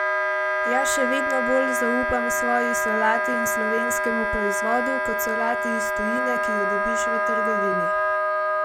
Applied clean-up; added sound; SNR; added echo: none; Wind instrument, woodwind instrument; -5 dB; none.